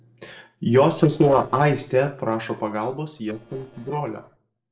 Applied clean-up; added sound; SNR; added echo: neural separator model SepFormer DNS4.